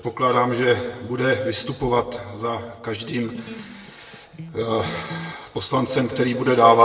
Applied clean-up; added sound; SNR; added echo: none; Electric guitar; 16 dB; reverberation time 0.9 s.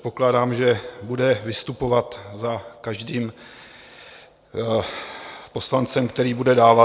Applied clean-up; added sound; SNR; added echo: none; none; none; none.